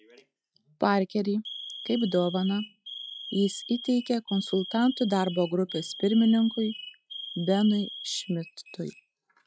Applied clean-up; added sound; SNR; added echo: classical method log-MMSE.